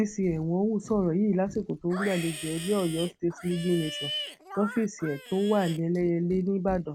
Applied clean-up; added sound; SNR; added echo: none; Livestock, farm animals, working animals; 13 dB; none.